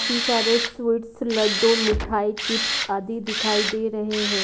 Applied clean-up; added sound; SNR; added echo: none; Gunshot, gunfire + Tools; 3 dB; none.